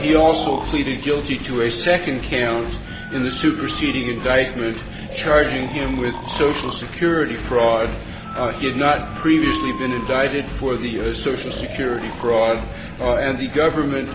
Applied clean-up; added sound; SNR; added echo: none; Breathing + Engine; 10 dB; none.